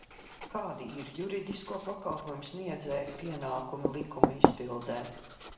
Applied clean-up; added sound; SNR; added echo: none; Writing; -4 dB; reverberation time 0.9 s.